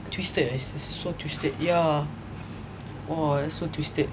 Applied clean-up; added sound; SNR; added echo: none; none; none; none.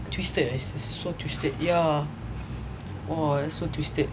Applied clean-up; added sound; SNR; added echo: none; Bass guitar; 10 dB; none.